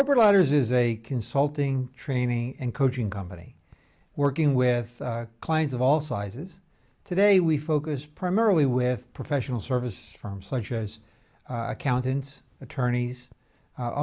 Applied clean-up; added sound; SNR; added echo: none; none; none; none.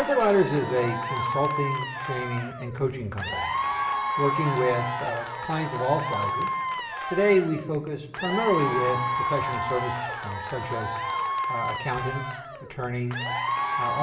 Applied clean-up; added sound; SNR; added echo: none; Applause / Crowd / Cheering; 2 dB; reverberation time 0.9 s.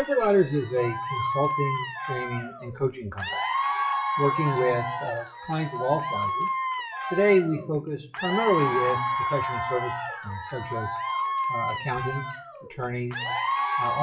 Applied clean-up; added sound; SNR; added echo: classical method WPE with log-MMSE.